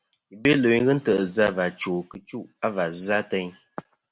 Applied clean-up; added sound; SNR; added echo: none; none; none; none.